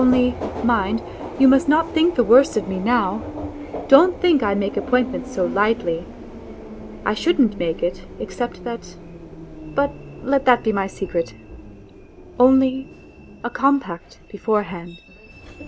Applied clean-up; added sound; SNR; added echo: none; Subway, metro, underground; 13 dB; none.